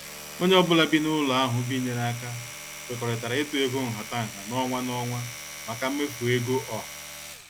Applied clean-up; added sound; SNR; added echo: none; Domestic sounds, home sounds; 12 dB; none.